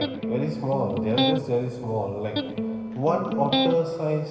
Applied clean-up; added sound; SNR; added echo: none; Electric guitar; 2 dB; reverberation time 2.5 s.